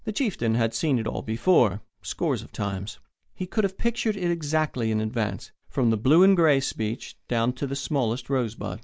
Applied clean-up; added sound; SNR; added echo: none; none; none; none.